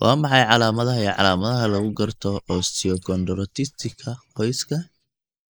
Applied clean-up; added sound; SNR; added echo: neural mask model Resemble Enhance denoiser.